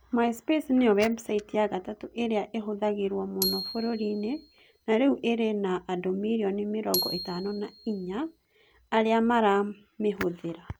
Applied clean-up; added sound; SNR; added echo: none; Glockenspiel; 11 dB; none.